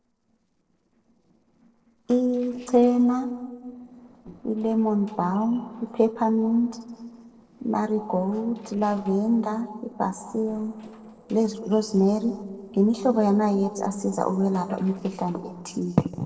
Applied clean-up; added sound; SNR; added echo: neural separator model SepFormer DNS4.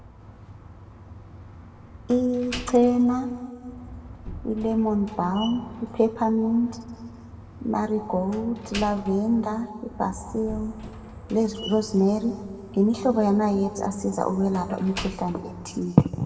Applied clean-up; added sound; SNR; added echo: none; Slam; 15 dB; reverberation time 1.9 s.